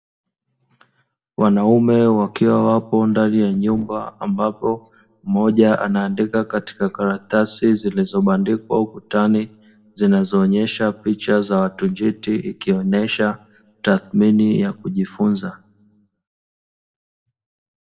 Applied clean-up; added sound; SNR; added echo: none; Whoosh, swoosh, swish; 19 dB; reverberation time 0.4 s.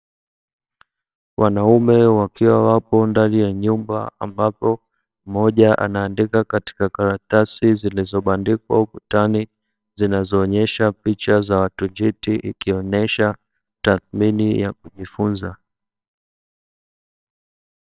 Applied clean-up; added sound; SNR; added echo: neural separator model SepFormer WHAMR!.